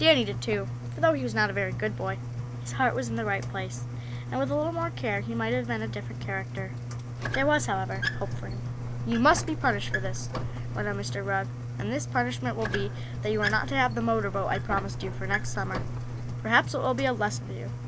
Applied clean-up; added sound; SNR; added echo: none; Squeak + Engine; 4 dB; none.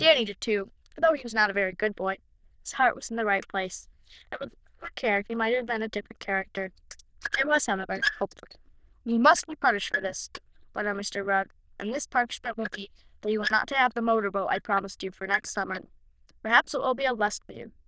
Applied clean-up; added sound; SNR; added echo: neural diffusion model UNIVERSE++.